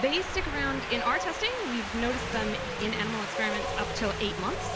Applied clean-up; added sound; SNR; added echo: none; Wind; 2 dB; none.